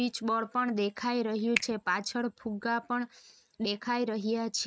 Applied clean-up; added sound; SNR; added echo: neural mask model RNNoise.